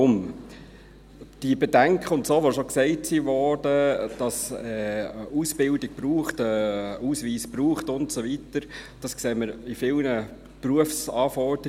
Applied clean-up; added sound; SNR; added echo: none; none; none; none.